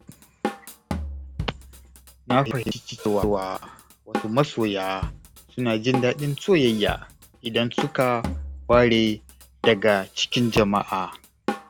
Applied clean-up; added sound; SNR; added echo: none; Drum kit; 10 dB; none.